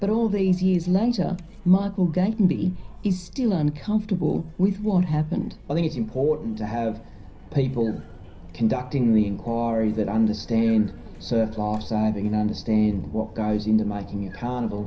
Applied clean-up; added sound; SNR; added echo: none; Chatter; 18 dB; reverberation time 0.4 s.